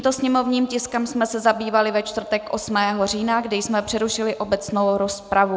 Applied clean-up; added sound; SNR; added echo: none; none; none; none.